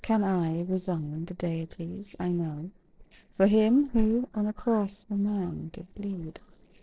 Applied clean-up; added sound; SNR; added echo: neural separator model SepFormer DNS4.